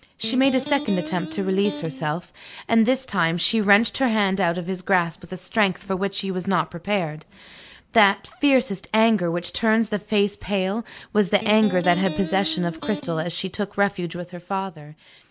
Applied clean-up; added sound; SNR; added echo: none; Electric guitar; 10 dB; none.